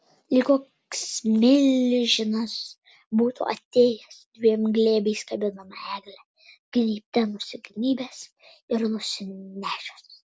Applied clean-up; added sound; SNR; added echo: none; none; none; none.